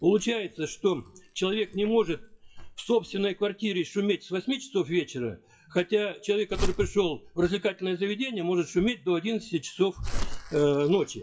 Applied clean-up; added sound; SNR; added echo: classical method WPE with log-MMSE.